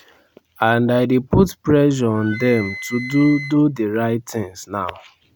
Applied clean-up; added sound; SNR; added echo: none; Wind instrument, woodwind instrument; 15 dB; none.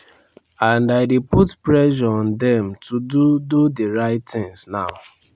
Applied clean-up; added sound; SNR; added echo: none; none; none; none.